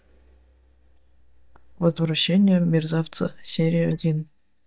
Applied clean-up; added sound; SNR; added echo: neural mask model DeepFilterNet 3.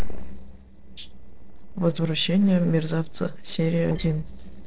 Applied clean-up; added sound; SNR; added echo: neural separator model SepFormer DNS4.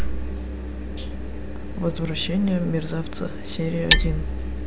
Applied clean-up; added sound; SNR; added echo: none; Hammer; 2 dB; none.